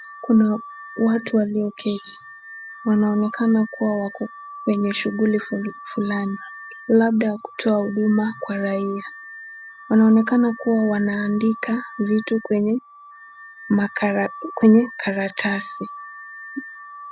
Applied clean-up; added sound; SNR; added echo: none; Alarm / Car; 17 dB; none.